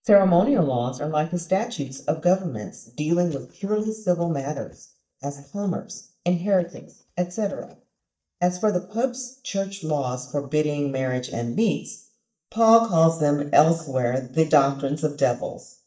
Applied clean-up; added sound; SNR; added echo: neural mask model DeepFilterNet 3.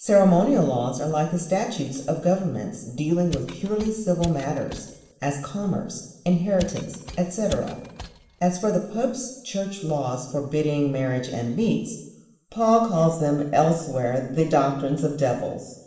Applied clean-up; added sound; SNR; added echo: none; Mechanisms; 14 dB; reverberation time 0.8 s.